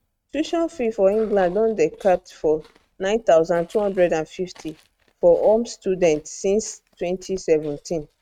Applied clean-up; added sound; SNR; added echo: neural mask model RNNoise.